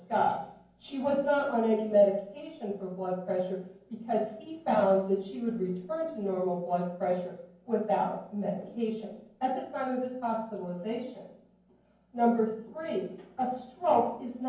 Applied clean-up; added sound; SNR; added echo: none; none; none; reverberation time 0.9 s.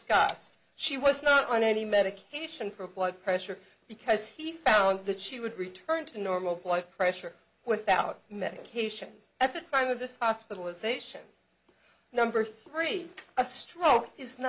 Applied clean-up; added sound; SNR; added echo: none; none; none; none.